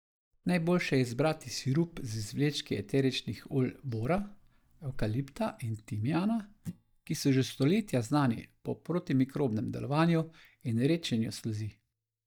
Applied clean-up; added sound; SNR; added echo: neural mask model DeepFilterNet 3.